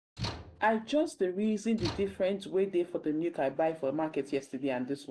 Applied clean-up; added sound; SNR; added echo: none; Slam / Tools; 12 dB; none.